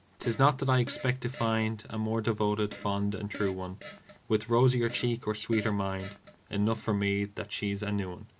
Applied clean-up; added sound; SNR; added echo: none; Fart; 18 dB; none.